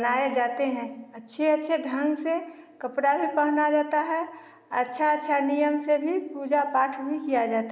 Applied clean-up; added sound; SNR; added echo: none; none; none; none.